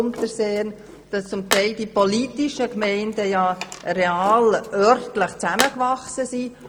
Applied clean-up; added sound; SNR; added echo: none; Tools; 12 dB; none.